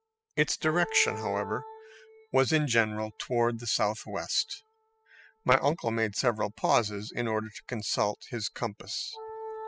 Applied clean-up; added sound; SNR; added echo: classical method spectral subtraction.